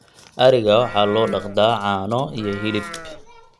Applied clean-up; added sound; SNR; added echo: none; Livestock, farm animals, working animals; 16 dB; none.